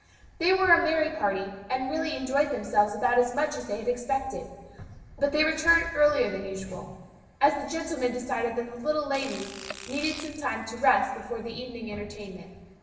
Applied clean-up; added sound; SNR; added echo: none; Fart; 15 dB; reverberation time 1.2 s.